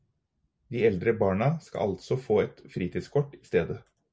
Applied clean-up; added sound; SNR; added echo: none; none; none; none.